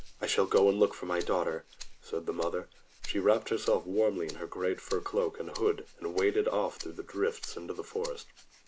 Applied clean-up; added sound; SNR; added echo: none; Rattle (instrument); 15 dB; none.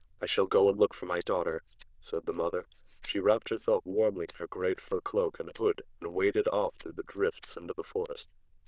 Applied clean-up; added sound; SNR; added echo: neural diffusion model UNIVERSE++.